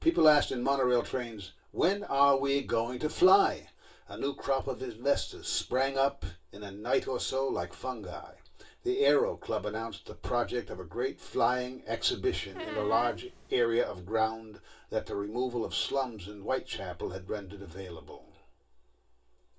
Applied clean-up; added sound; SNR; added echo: none; Squeak; 11 dB; reverberation time 0.2 s.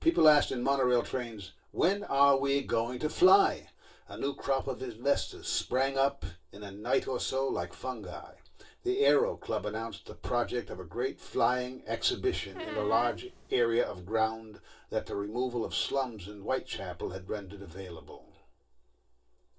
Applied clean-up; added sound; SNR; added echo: neural separator model SepFormer DNS4.